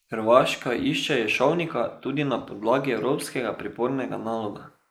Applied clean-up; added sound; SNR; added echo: neural mask model Resemble Enhance denoiser.